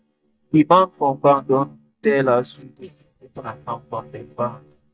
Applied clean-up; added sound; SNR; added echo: neural mask model DeepFilterNet 3.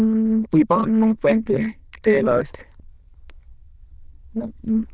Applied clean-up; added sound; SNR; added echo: neural diffusion model UNIVERSE++.